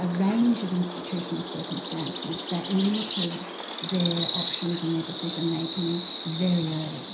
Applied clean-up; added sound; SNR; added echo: none; Bird vocalization, bird call, bird song; 6 dB; reverberation time 0.5 s.